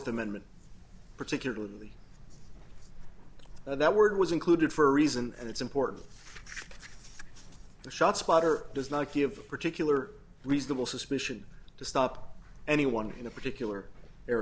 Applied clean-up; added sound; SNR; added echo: none; none; none; none.